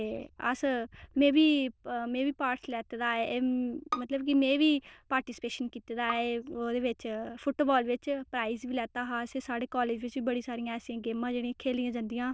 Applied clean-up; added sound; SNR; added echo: neural diffusion model UNIVERSE++.